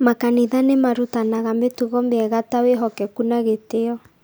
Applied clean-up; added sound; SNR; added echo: none; none; none; none.